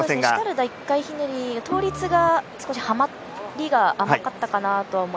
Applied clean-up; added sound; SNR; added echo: none; Organ; 11 dB; none.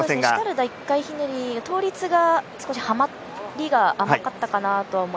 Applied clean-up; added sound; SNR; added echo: none; none; none; none.